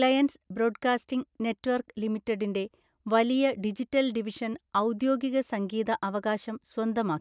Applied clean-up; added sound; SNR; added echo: none; none; none; none.